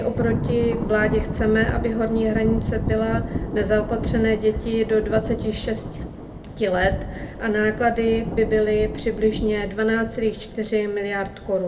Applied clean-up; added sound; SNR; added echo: none; Thunder / Rain; 6 dB; reverberation time 0.3 s.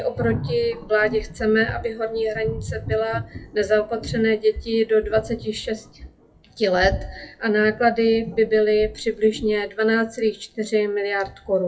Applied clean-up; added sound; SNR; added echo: classical method WPE with log-MMSE.